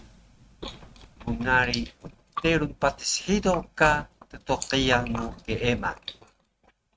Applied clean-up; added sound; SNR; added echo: neural mask model RNNoise.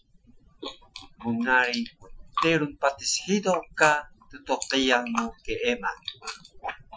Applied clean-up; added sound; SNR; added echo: classical method Wiener filter.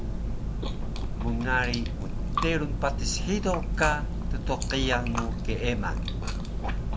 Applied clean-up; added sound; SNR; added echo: none; Chewing, mastication; -2 dB; none.